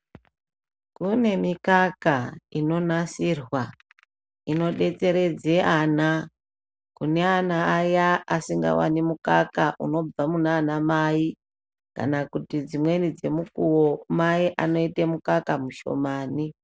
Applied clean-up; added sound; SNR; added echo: none; none; none; none.